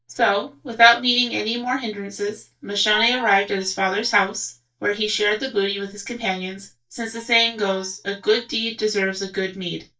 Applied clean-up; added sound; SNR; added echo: neural mask model DeepFilterNet 3.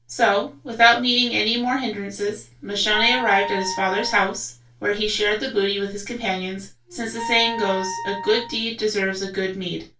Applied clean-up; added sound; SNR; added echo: none; Wind instrument, woodwind instrument; 11 dB; reverberation time 0.2 s.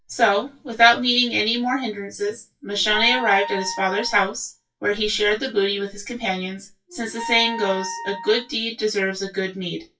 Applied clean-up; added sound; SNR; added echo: classical method WPE with log-MMSE.